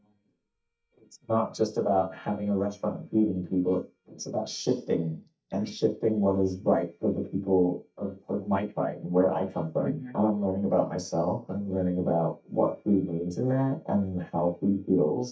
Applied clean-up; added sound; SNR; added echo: neural mask model DeepFilterNet 3.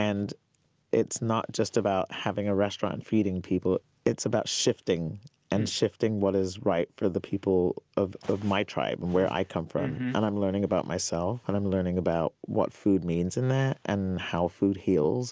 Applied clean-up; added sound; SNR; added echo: none; none; none; none.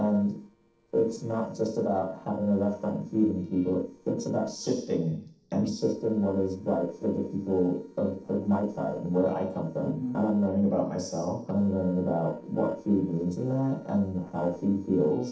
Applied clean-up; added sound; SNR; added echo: neural separator model SepFormer DNS4.